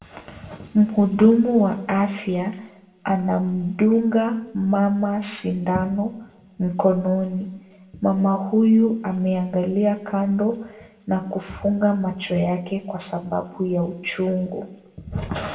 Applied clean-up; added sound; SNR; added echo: none; none; none; reverberation time 0.6 s.